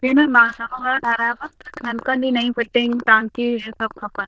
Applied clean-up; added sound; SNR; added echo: neural diffusion model UNIVERSE++.